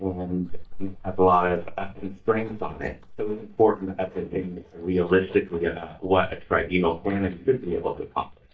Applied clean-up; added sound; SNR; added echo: neural mask model DeepFilterNet 3.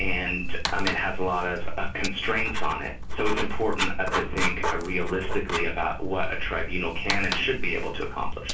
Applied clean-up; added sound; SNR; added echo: none; Writing; 7 dB; reverberation time 0.2 s.